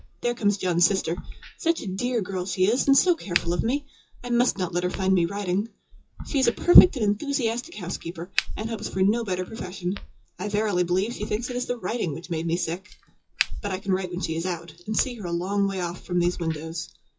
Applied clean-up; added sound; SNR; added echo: classical method WPE with log-MMSE.